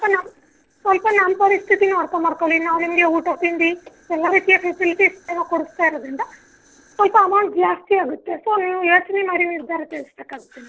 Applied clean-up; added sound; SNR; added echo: neural separator model SepFormer DNS4.